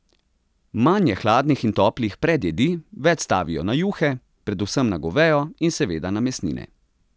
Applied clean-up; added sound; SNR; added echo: none; none; none; none.